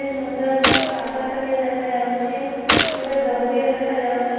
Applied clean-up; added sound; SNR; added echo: none; Gunshot, gunfire; 2 dB; reverberation time 2.2 s.